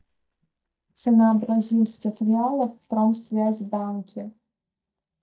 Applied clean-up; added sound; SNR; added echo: neural mask model DeepFilterNet 3.